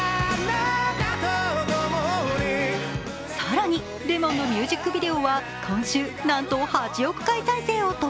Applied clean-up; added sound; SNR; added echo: none; none; none; none.